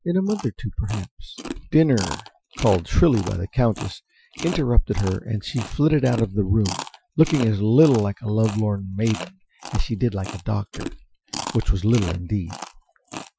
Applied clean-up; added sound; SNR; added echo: classical method Wiener filter.